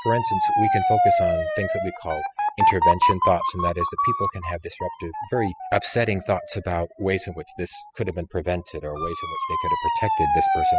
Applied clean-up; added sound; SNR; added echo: classical method spectral subtraction.